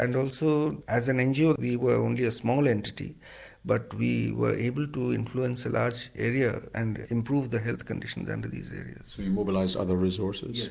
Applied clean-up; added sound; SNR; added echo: none; none; none; none.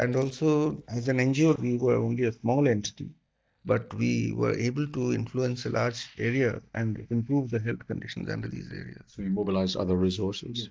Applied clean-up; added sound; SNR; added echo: neural mask model DeepFilterNet 3.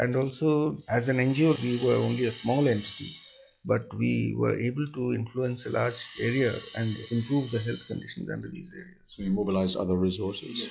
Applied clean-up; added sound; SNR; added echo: classical method log-MMSE.